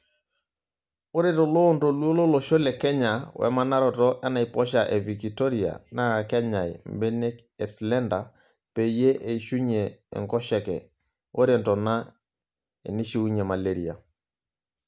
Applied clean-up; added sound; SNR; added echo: none; none; none; none.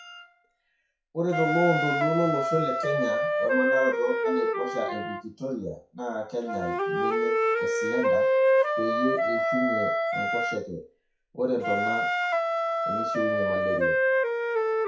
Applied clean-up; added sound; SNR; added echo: classical method WPE with log-MMSE.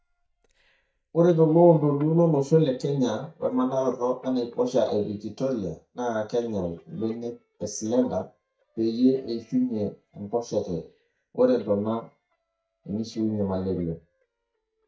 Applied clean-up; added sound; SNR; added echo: neural mask model DeepFilterNet 3.